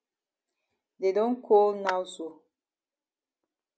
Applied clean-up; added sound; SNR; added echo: none; Clapping; 13 dB; none.